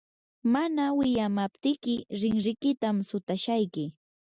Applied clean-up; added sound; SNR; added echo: none; none; none; none.